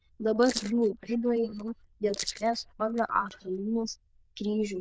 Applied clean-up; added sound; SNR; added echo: neural diffusion model UNIVERSE++.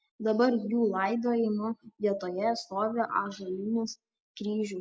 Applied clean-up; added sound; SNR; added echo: none; none; none; none.